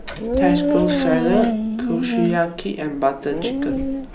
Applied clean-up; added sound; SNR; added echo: none; Dog; -1 dB; none.